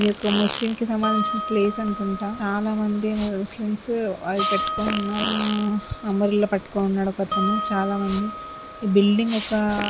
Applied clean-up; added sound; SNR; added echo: none; Fart + Harp; 7 dB; none.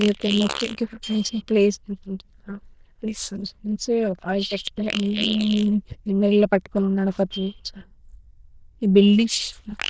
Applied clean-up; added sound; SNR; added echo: neural diffusion model UNIVERSE++.